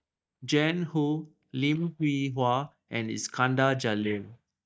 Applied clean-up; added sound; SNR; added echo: neural mask model DeepFilterNet 3.